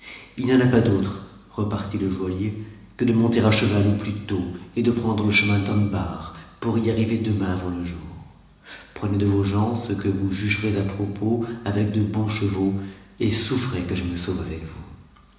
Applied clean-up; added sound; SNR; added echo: none; none; none; reverberation time 1.0 s.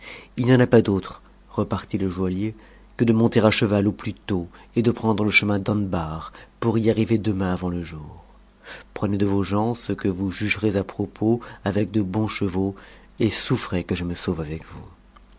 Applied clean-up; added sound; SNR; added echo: none; none; none; none.